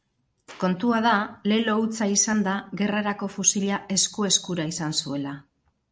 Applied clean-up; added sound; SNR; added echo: none; none; none; none.